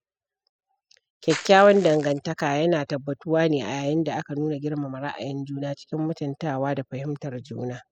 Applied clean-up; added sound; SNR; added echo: classical method spectral subtraction.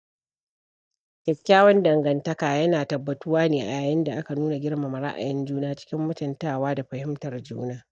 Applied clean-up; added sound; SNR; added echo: neural mask model DeepFilterNet 3.